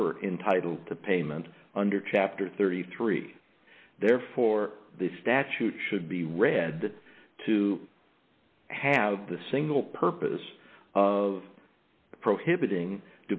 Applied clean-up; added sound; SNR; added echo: none; none; none; none.